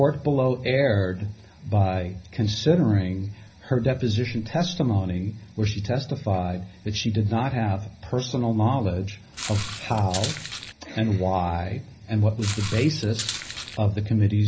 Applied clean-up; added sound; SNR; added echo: none; Walk, footsteps; 10 dB; reverberation time 0.5 s.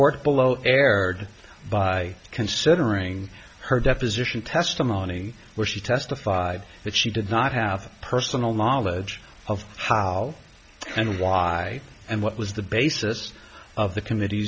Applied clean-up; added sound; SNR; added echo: none; none; none; none.